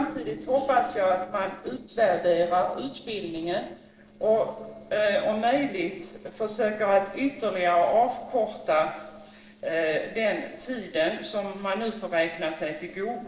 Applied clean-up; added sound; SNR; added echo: neural separator model SepFormer DNS4.